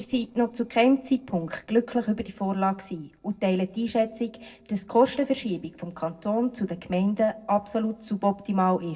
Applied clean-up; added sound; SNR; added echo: neural separator model SepFormer DNS4.